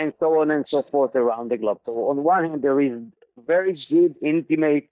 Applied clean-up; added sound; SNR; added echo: neural mask model DeepFilterNet 3.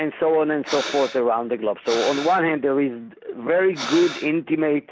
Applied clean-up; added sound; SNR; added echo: none; Breathing; 12 dB; none.